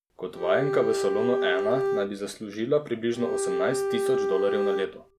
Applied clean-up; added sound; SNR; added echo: none; Bowed string instrument; -1 dB; none.